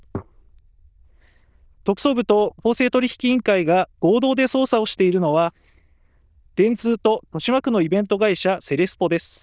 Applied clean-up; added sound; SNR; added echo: neural diffusion model UNIVERSE++.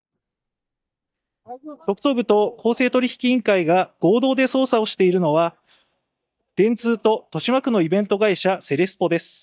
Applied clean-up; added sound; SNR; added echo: neural mask model DeepFilterNet 3.